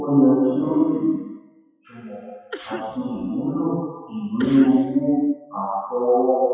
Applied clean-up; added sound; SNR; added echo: classical method WPE with log-MMSE.